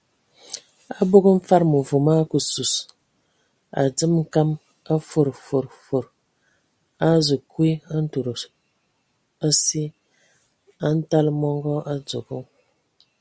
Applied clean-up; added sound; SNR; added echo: none; none; none; none.